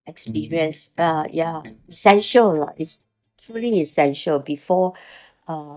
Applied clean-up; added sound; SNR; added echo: neural mask model DeepFilterNet 3.